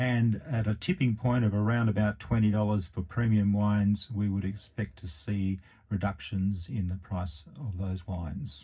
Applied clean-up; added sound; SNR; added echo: none; none; none; reverberation time 0.4 s.